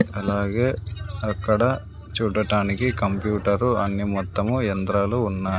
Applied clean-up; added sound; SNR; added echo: none; Dog; 20 dB; none.